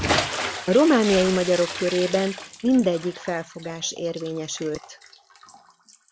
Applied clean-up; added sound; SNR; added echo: none; Bathtub (filling or washing) / Splash, splatter; 8 dB; none.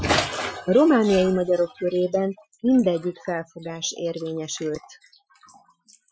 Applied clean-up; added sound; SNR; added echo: classical method Wiener filter.